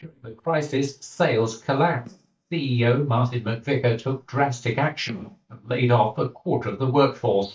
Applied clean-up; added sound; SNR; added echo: neural mask model DeepFilterNet 3.